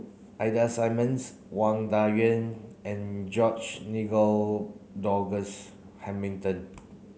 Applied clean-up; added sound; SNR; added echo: none; none; none; none.